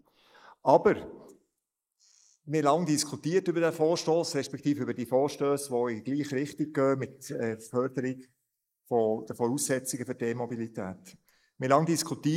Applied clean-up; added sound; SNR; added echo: neural mask model Resemble Enhance denoiser.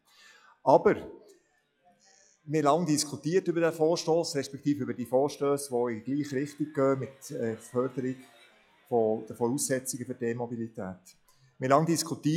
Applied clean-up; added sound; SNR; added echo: classical method log-MMSE.